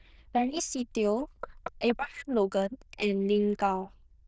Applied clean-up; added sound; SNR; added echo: neural diffusion model UNIVERSE++.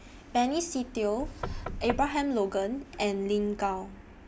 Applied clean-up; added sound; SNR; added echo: none; Knock / Wood; 7 dB; none.